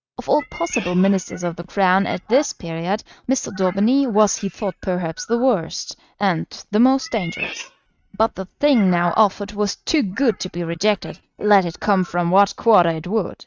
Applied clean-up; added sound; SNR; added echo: neural mask model RNNoise.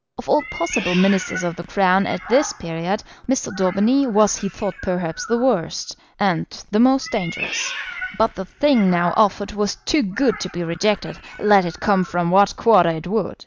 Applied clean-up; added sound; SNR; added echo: none; Meow; 14 dB; none.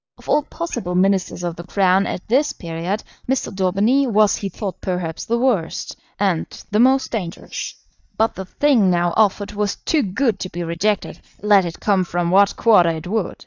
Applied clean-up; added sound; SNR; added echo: neural mask model DeepFilterNet 3.